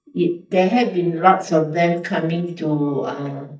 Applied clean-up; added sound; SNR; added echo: neural mask model DeepFilterNet 3.